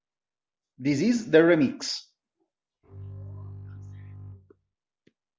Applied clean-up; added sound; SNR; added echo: none; Bowed string instrument; 14 dB; none.